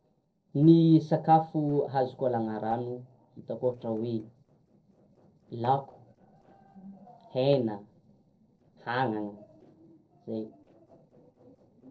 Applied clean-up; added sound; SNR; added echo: neural separator model SepFormer DNS4.